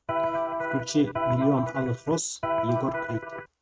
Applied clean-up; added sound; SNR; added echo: neural mask model RNNoise.